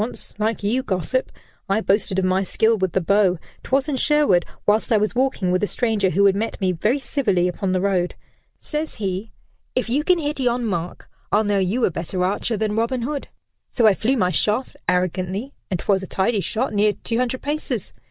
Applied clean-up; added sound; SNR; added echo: none; none; none; none.